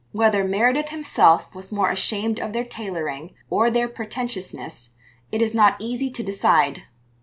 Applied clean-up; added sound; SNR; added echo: none; none; none; none.